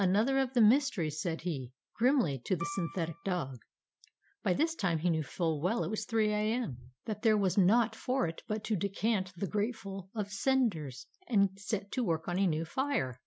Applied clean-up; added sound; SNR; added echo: none; Piano; 14 dB; none.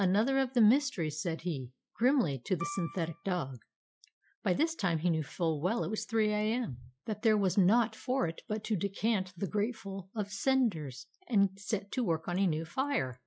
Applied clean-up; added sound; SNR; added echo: classical method log-MMSE.